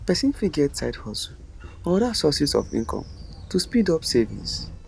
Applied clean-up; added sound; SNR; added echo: none; Train; 14 dB; none.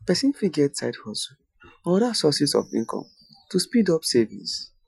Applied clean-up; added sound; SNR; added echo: classical method Wiener filter.